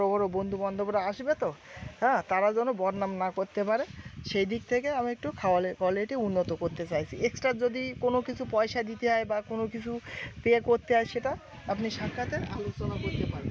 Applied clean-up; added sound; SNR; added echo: none; none; none; none.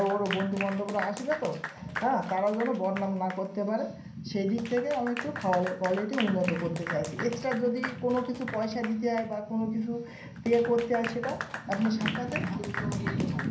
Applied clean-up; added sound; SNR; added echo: none; Applause / Clapping; 11 dB; reverberation time 0.6 s.